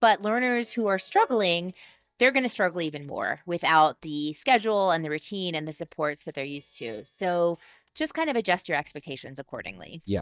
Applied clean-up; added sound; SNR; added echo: neural mask model DeepFilterNet 3.